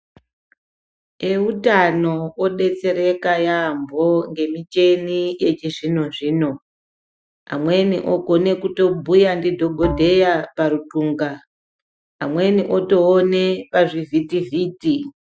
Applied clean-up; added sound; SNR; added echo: classical method Wiener filter.